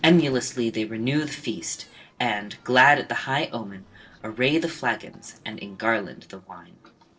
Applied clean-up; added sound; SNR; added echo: neural separator model SepFormer DNS4.